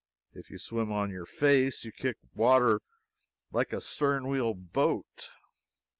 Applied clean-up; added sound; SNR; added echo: none; none; none; none.